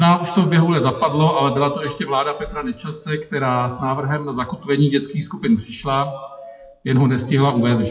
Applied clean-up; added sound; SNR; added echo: classical method WPE with log-MMSE.